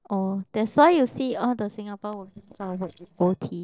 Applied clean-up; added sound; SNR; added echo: neural separator model SepFormer DNS4.